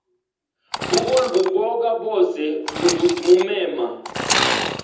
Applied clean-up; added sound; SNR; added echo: none; Sawing / Engine; 6 dB; reverberation time 0.8 s.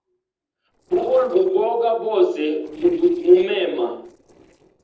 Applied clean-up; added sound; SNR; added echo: neural separator model SepFormer DNS4.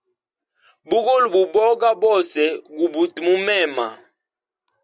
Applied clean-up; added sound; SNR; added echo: none; none; none; none.